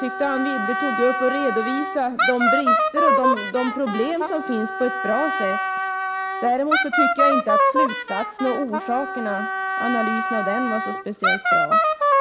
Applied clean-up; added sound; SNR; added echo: none; Wind instrument, woodwind instrument; -3 dB; none.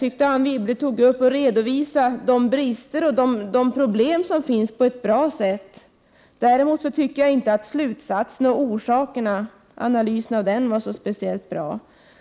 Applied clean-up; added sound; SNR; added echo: none; none; none; none.